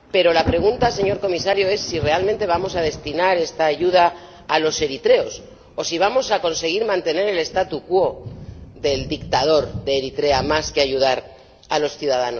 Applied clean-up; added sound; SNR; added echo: none; Thunder; 14 dB; none.